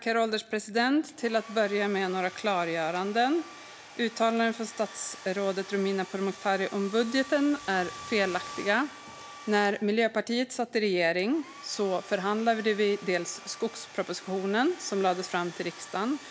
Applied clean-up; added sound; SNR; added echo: none; Domestic sounds, home sounds; 18 dB; none.